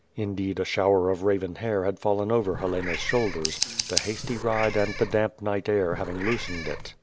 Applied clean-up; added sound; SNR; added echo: none; Meow / Purr + Scissors; 8 dB; none.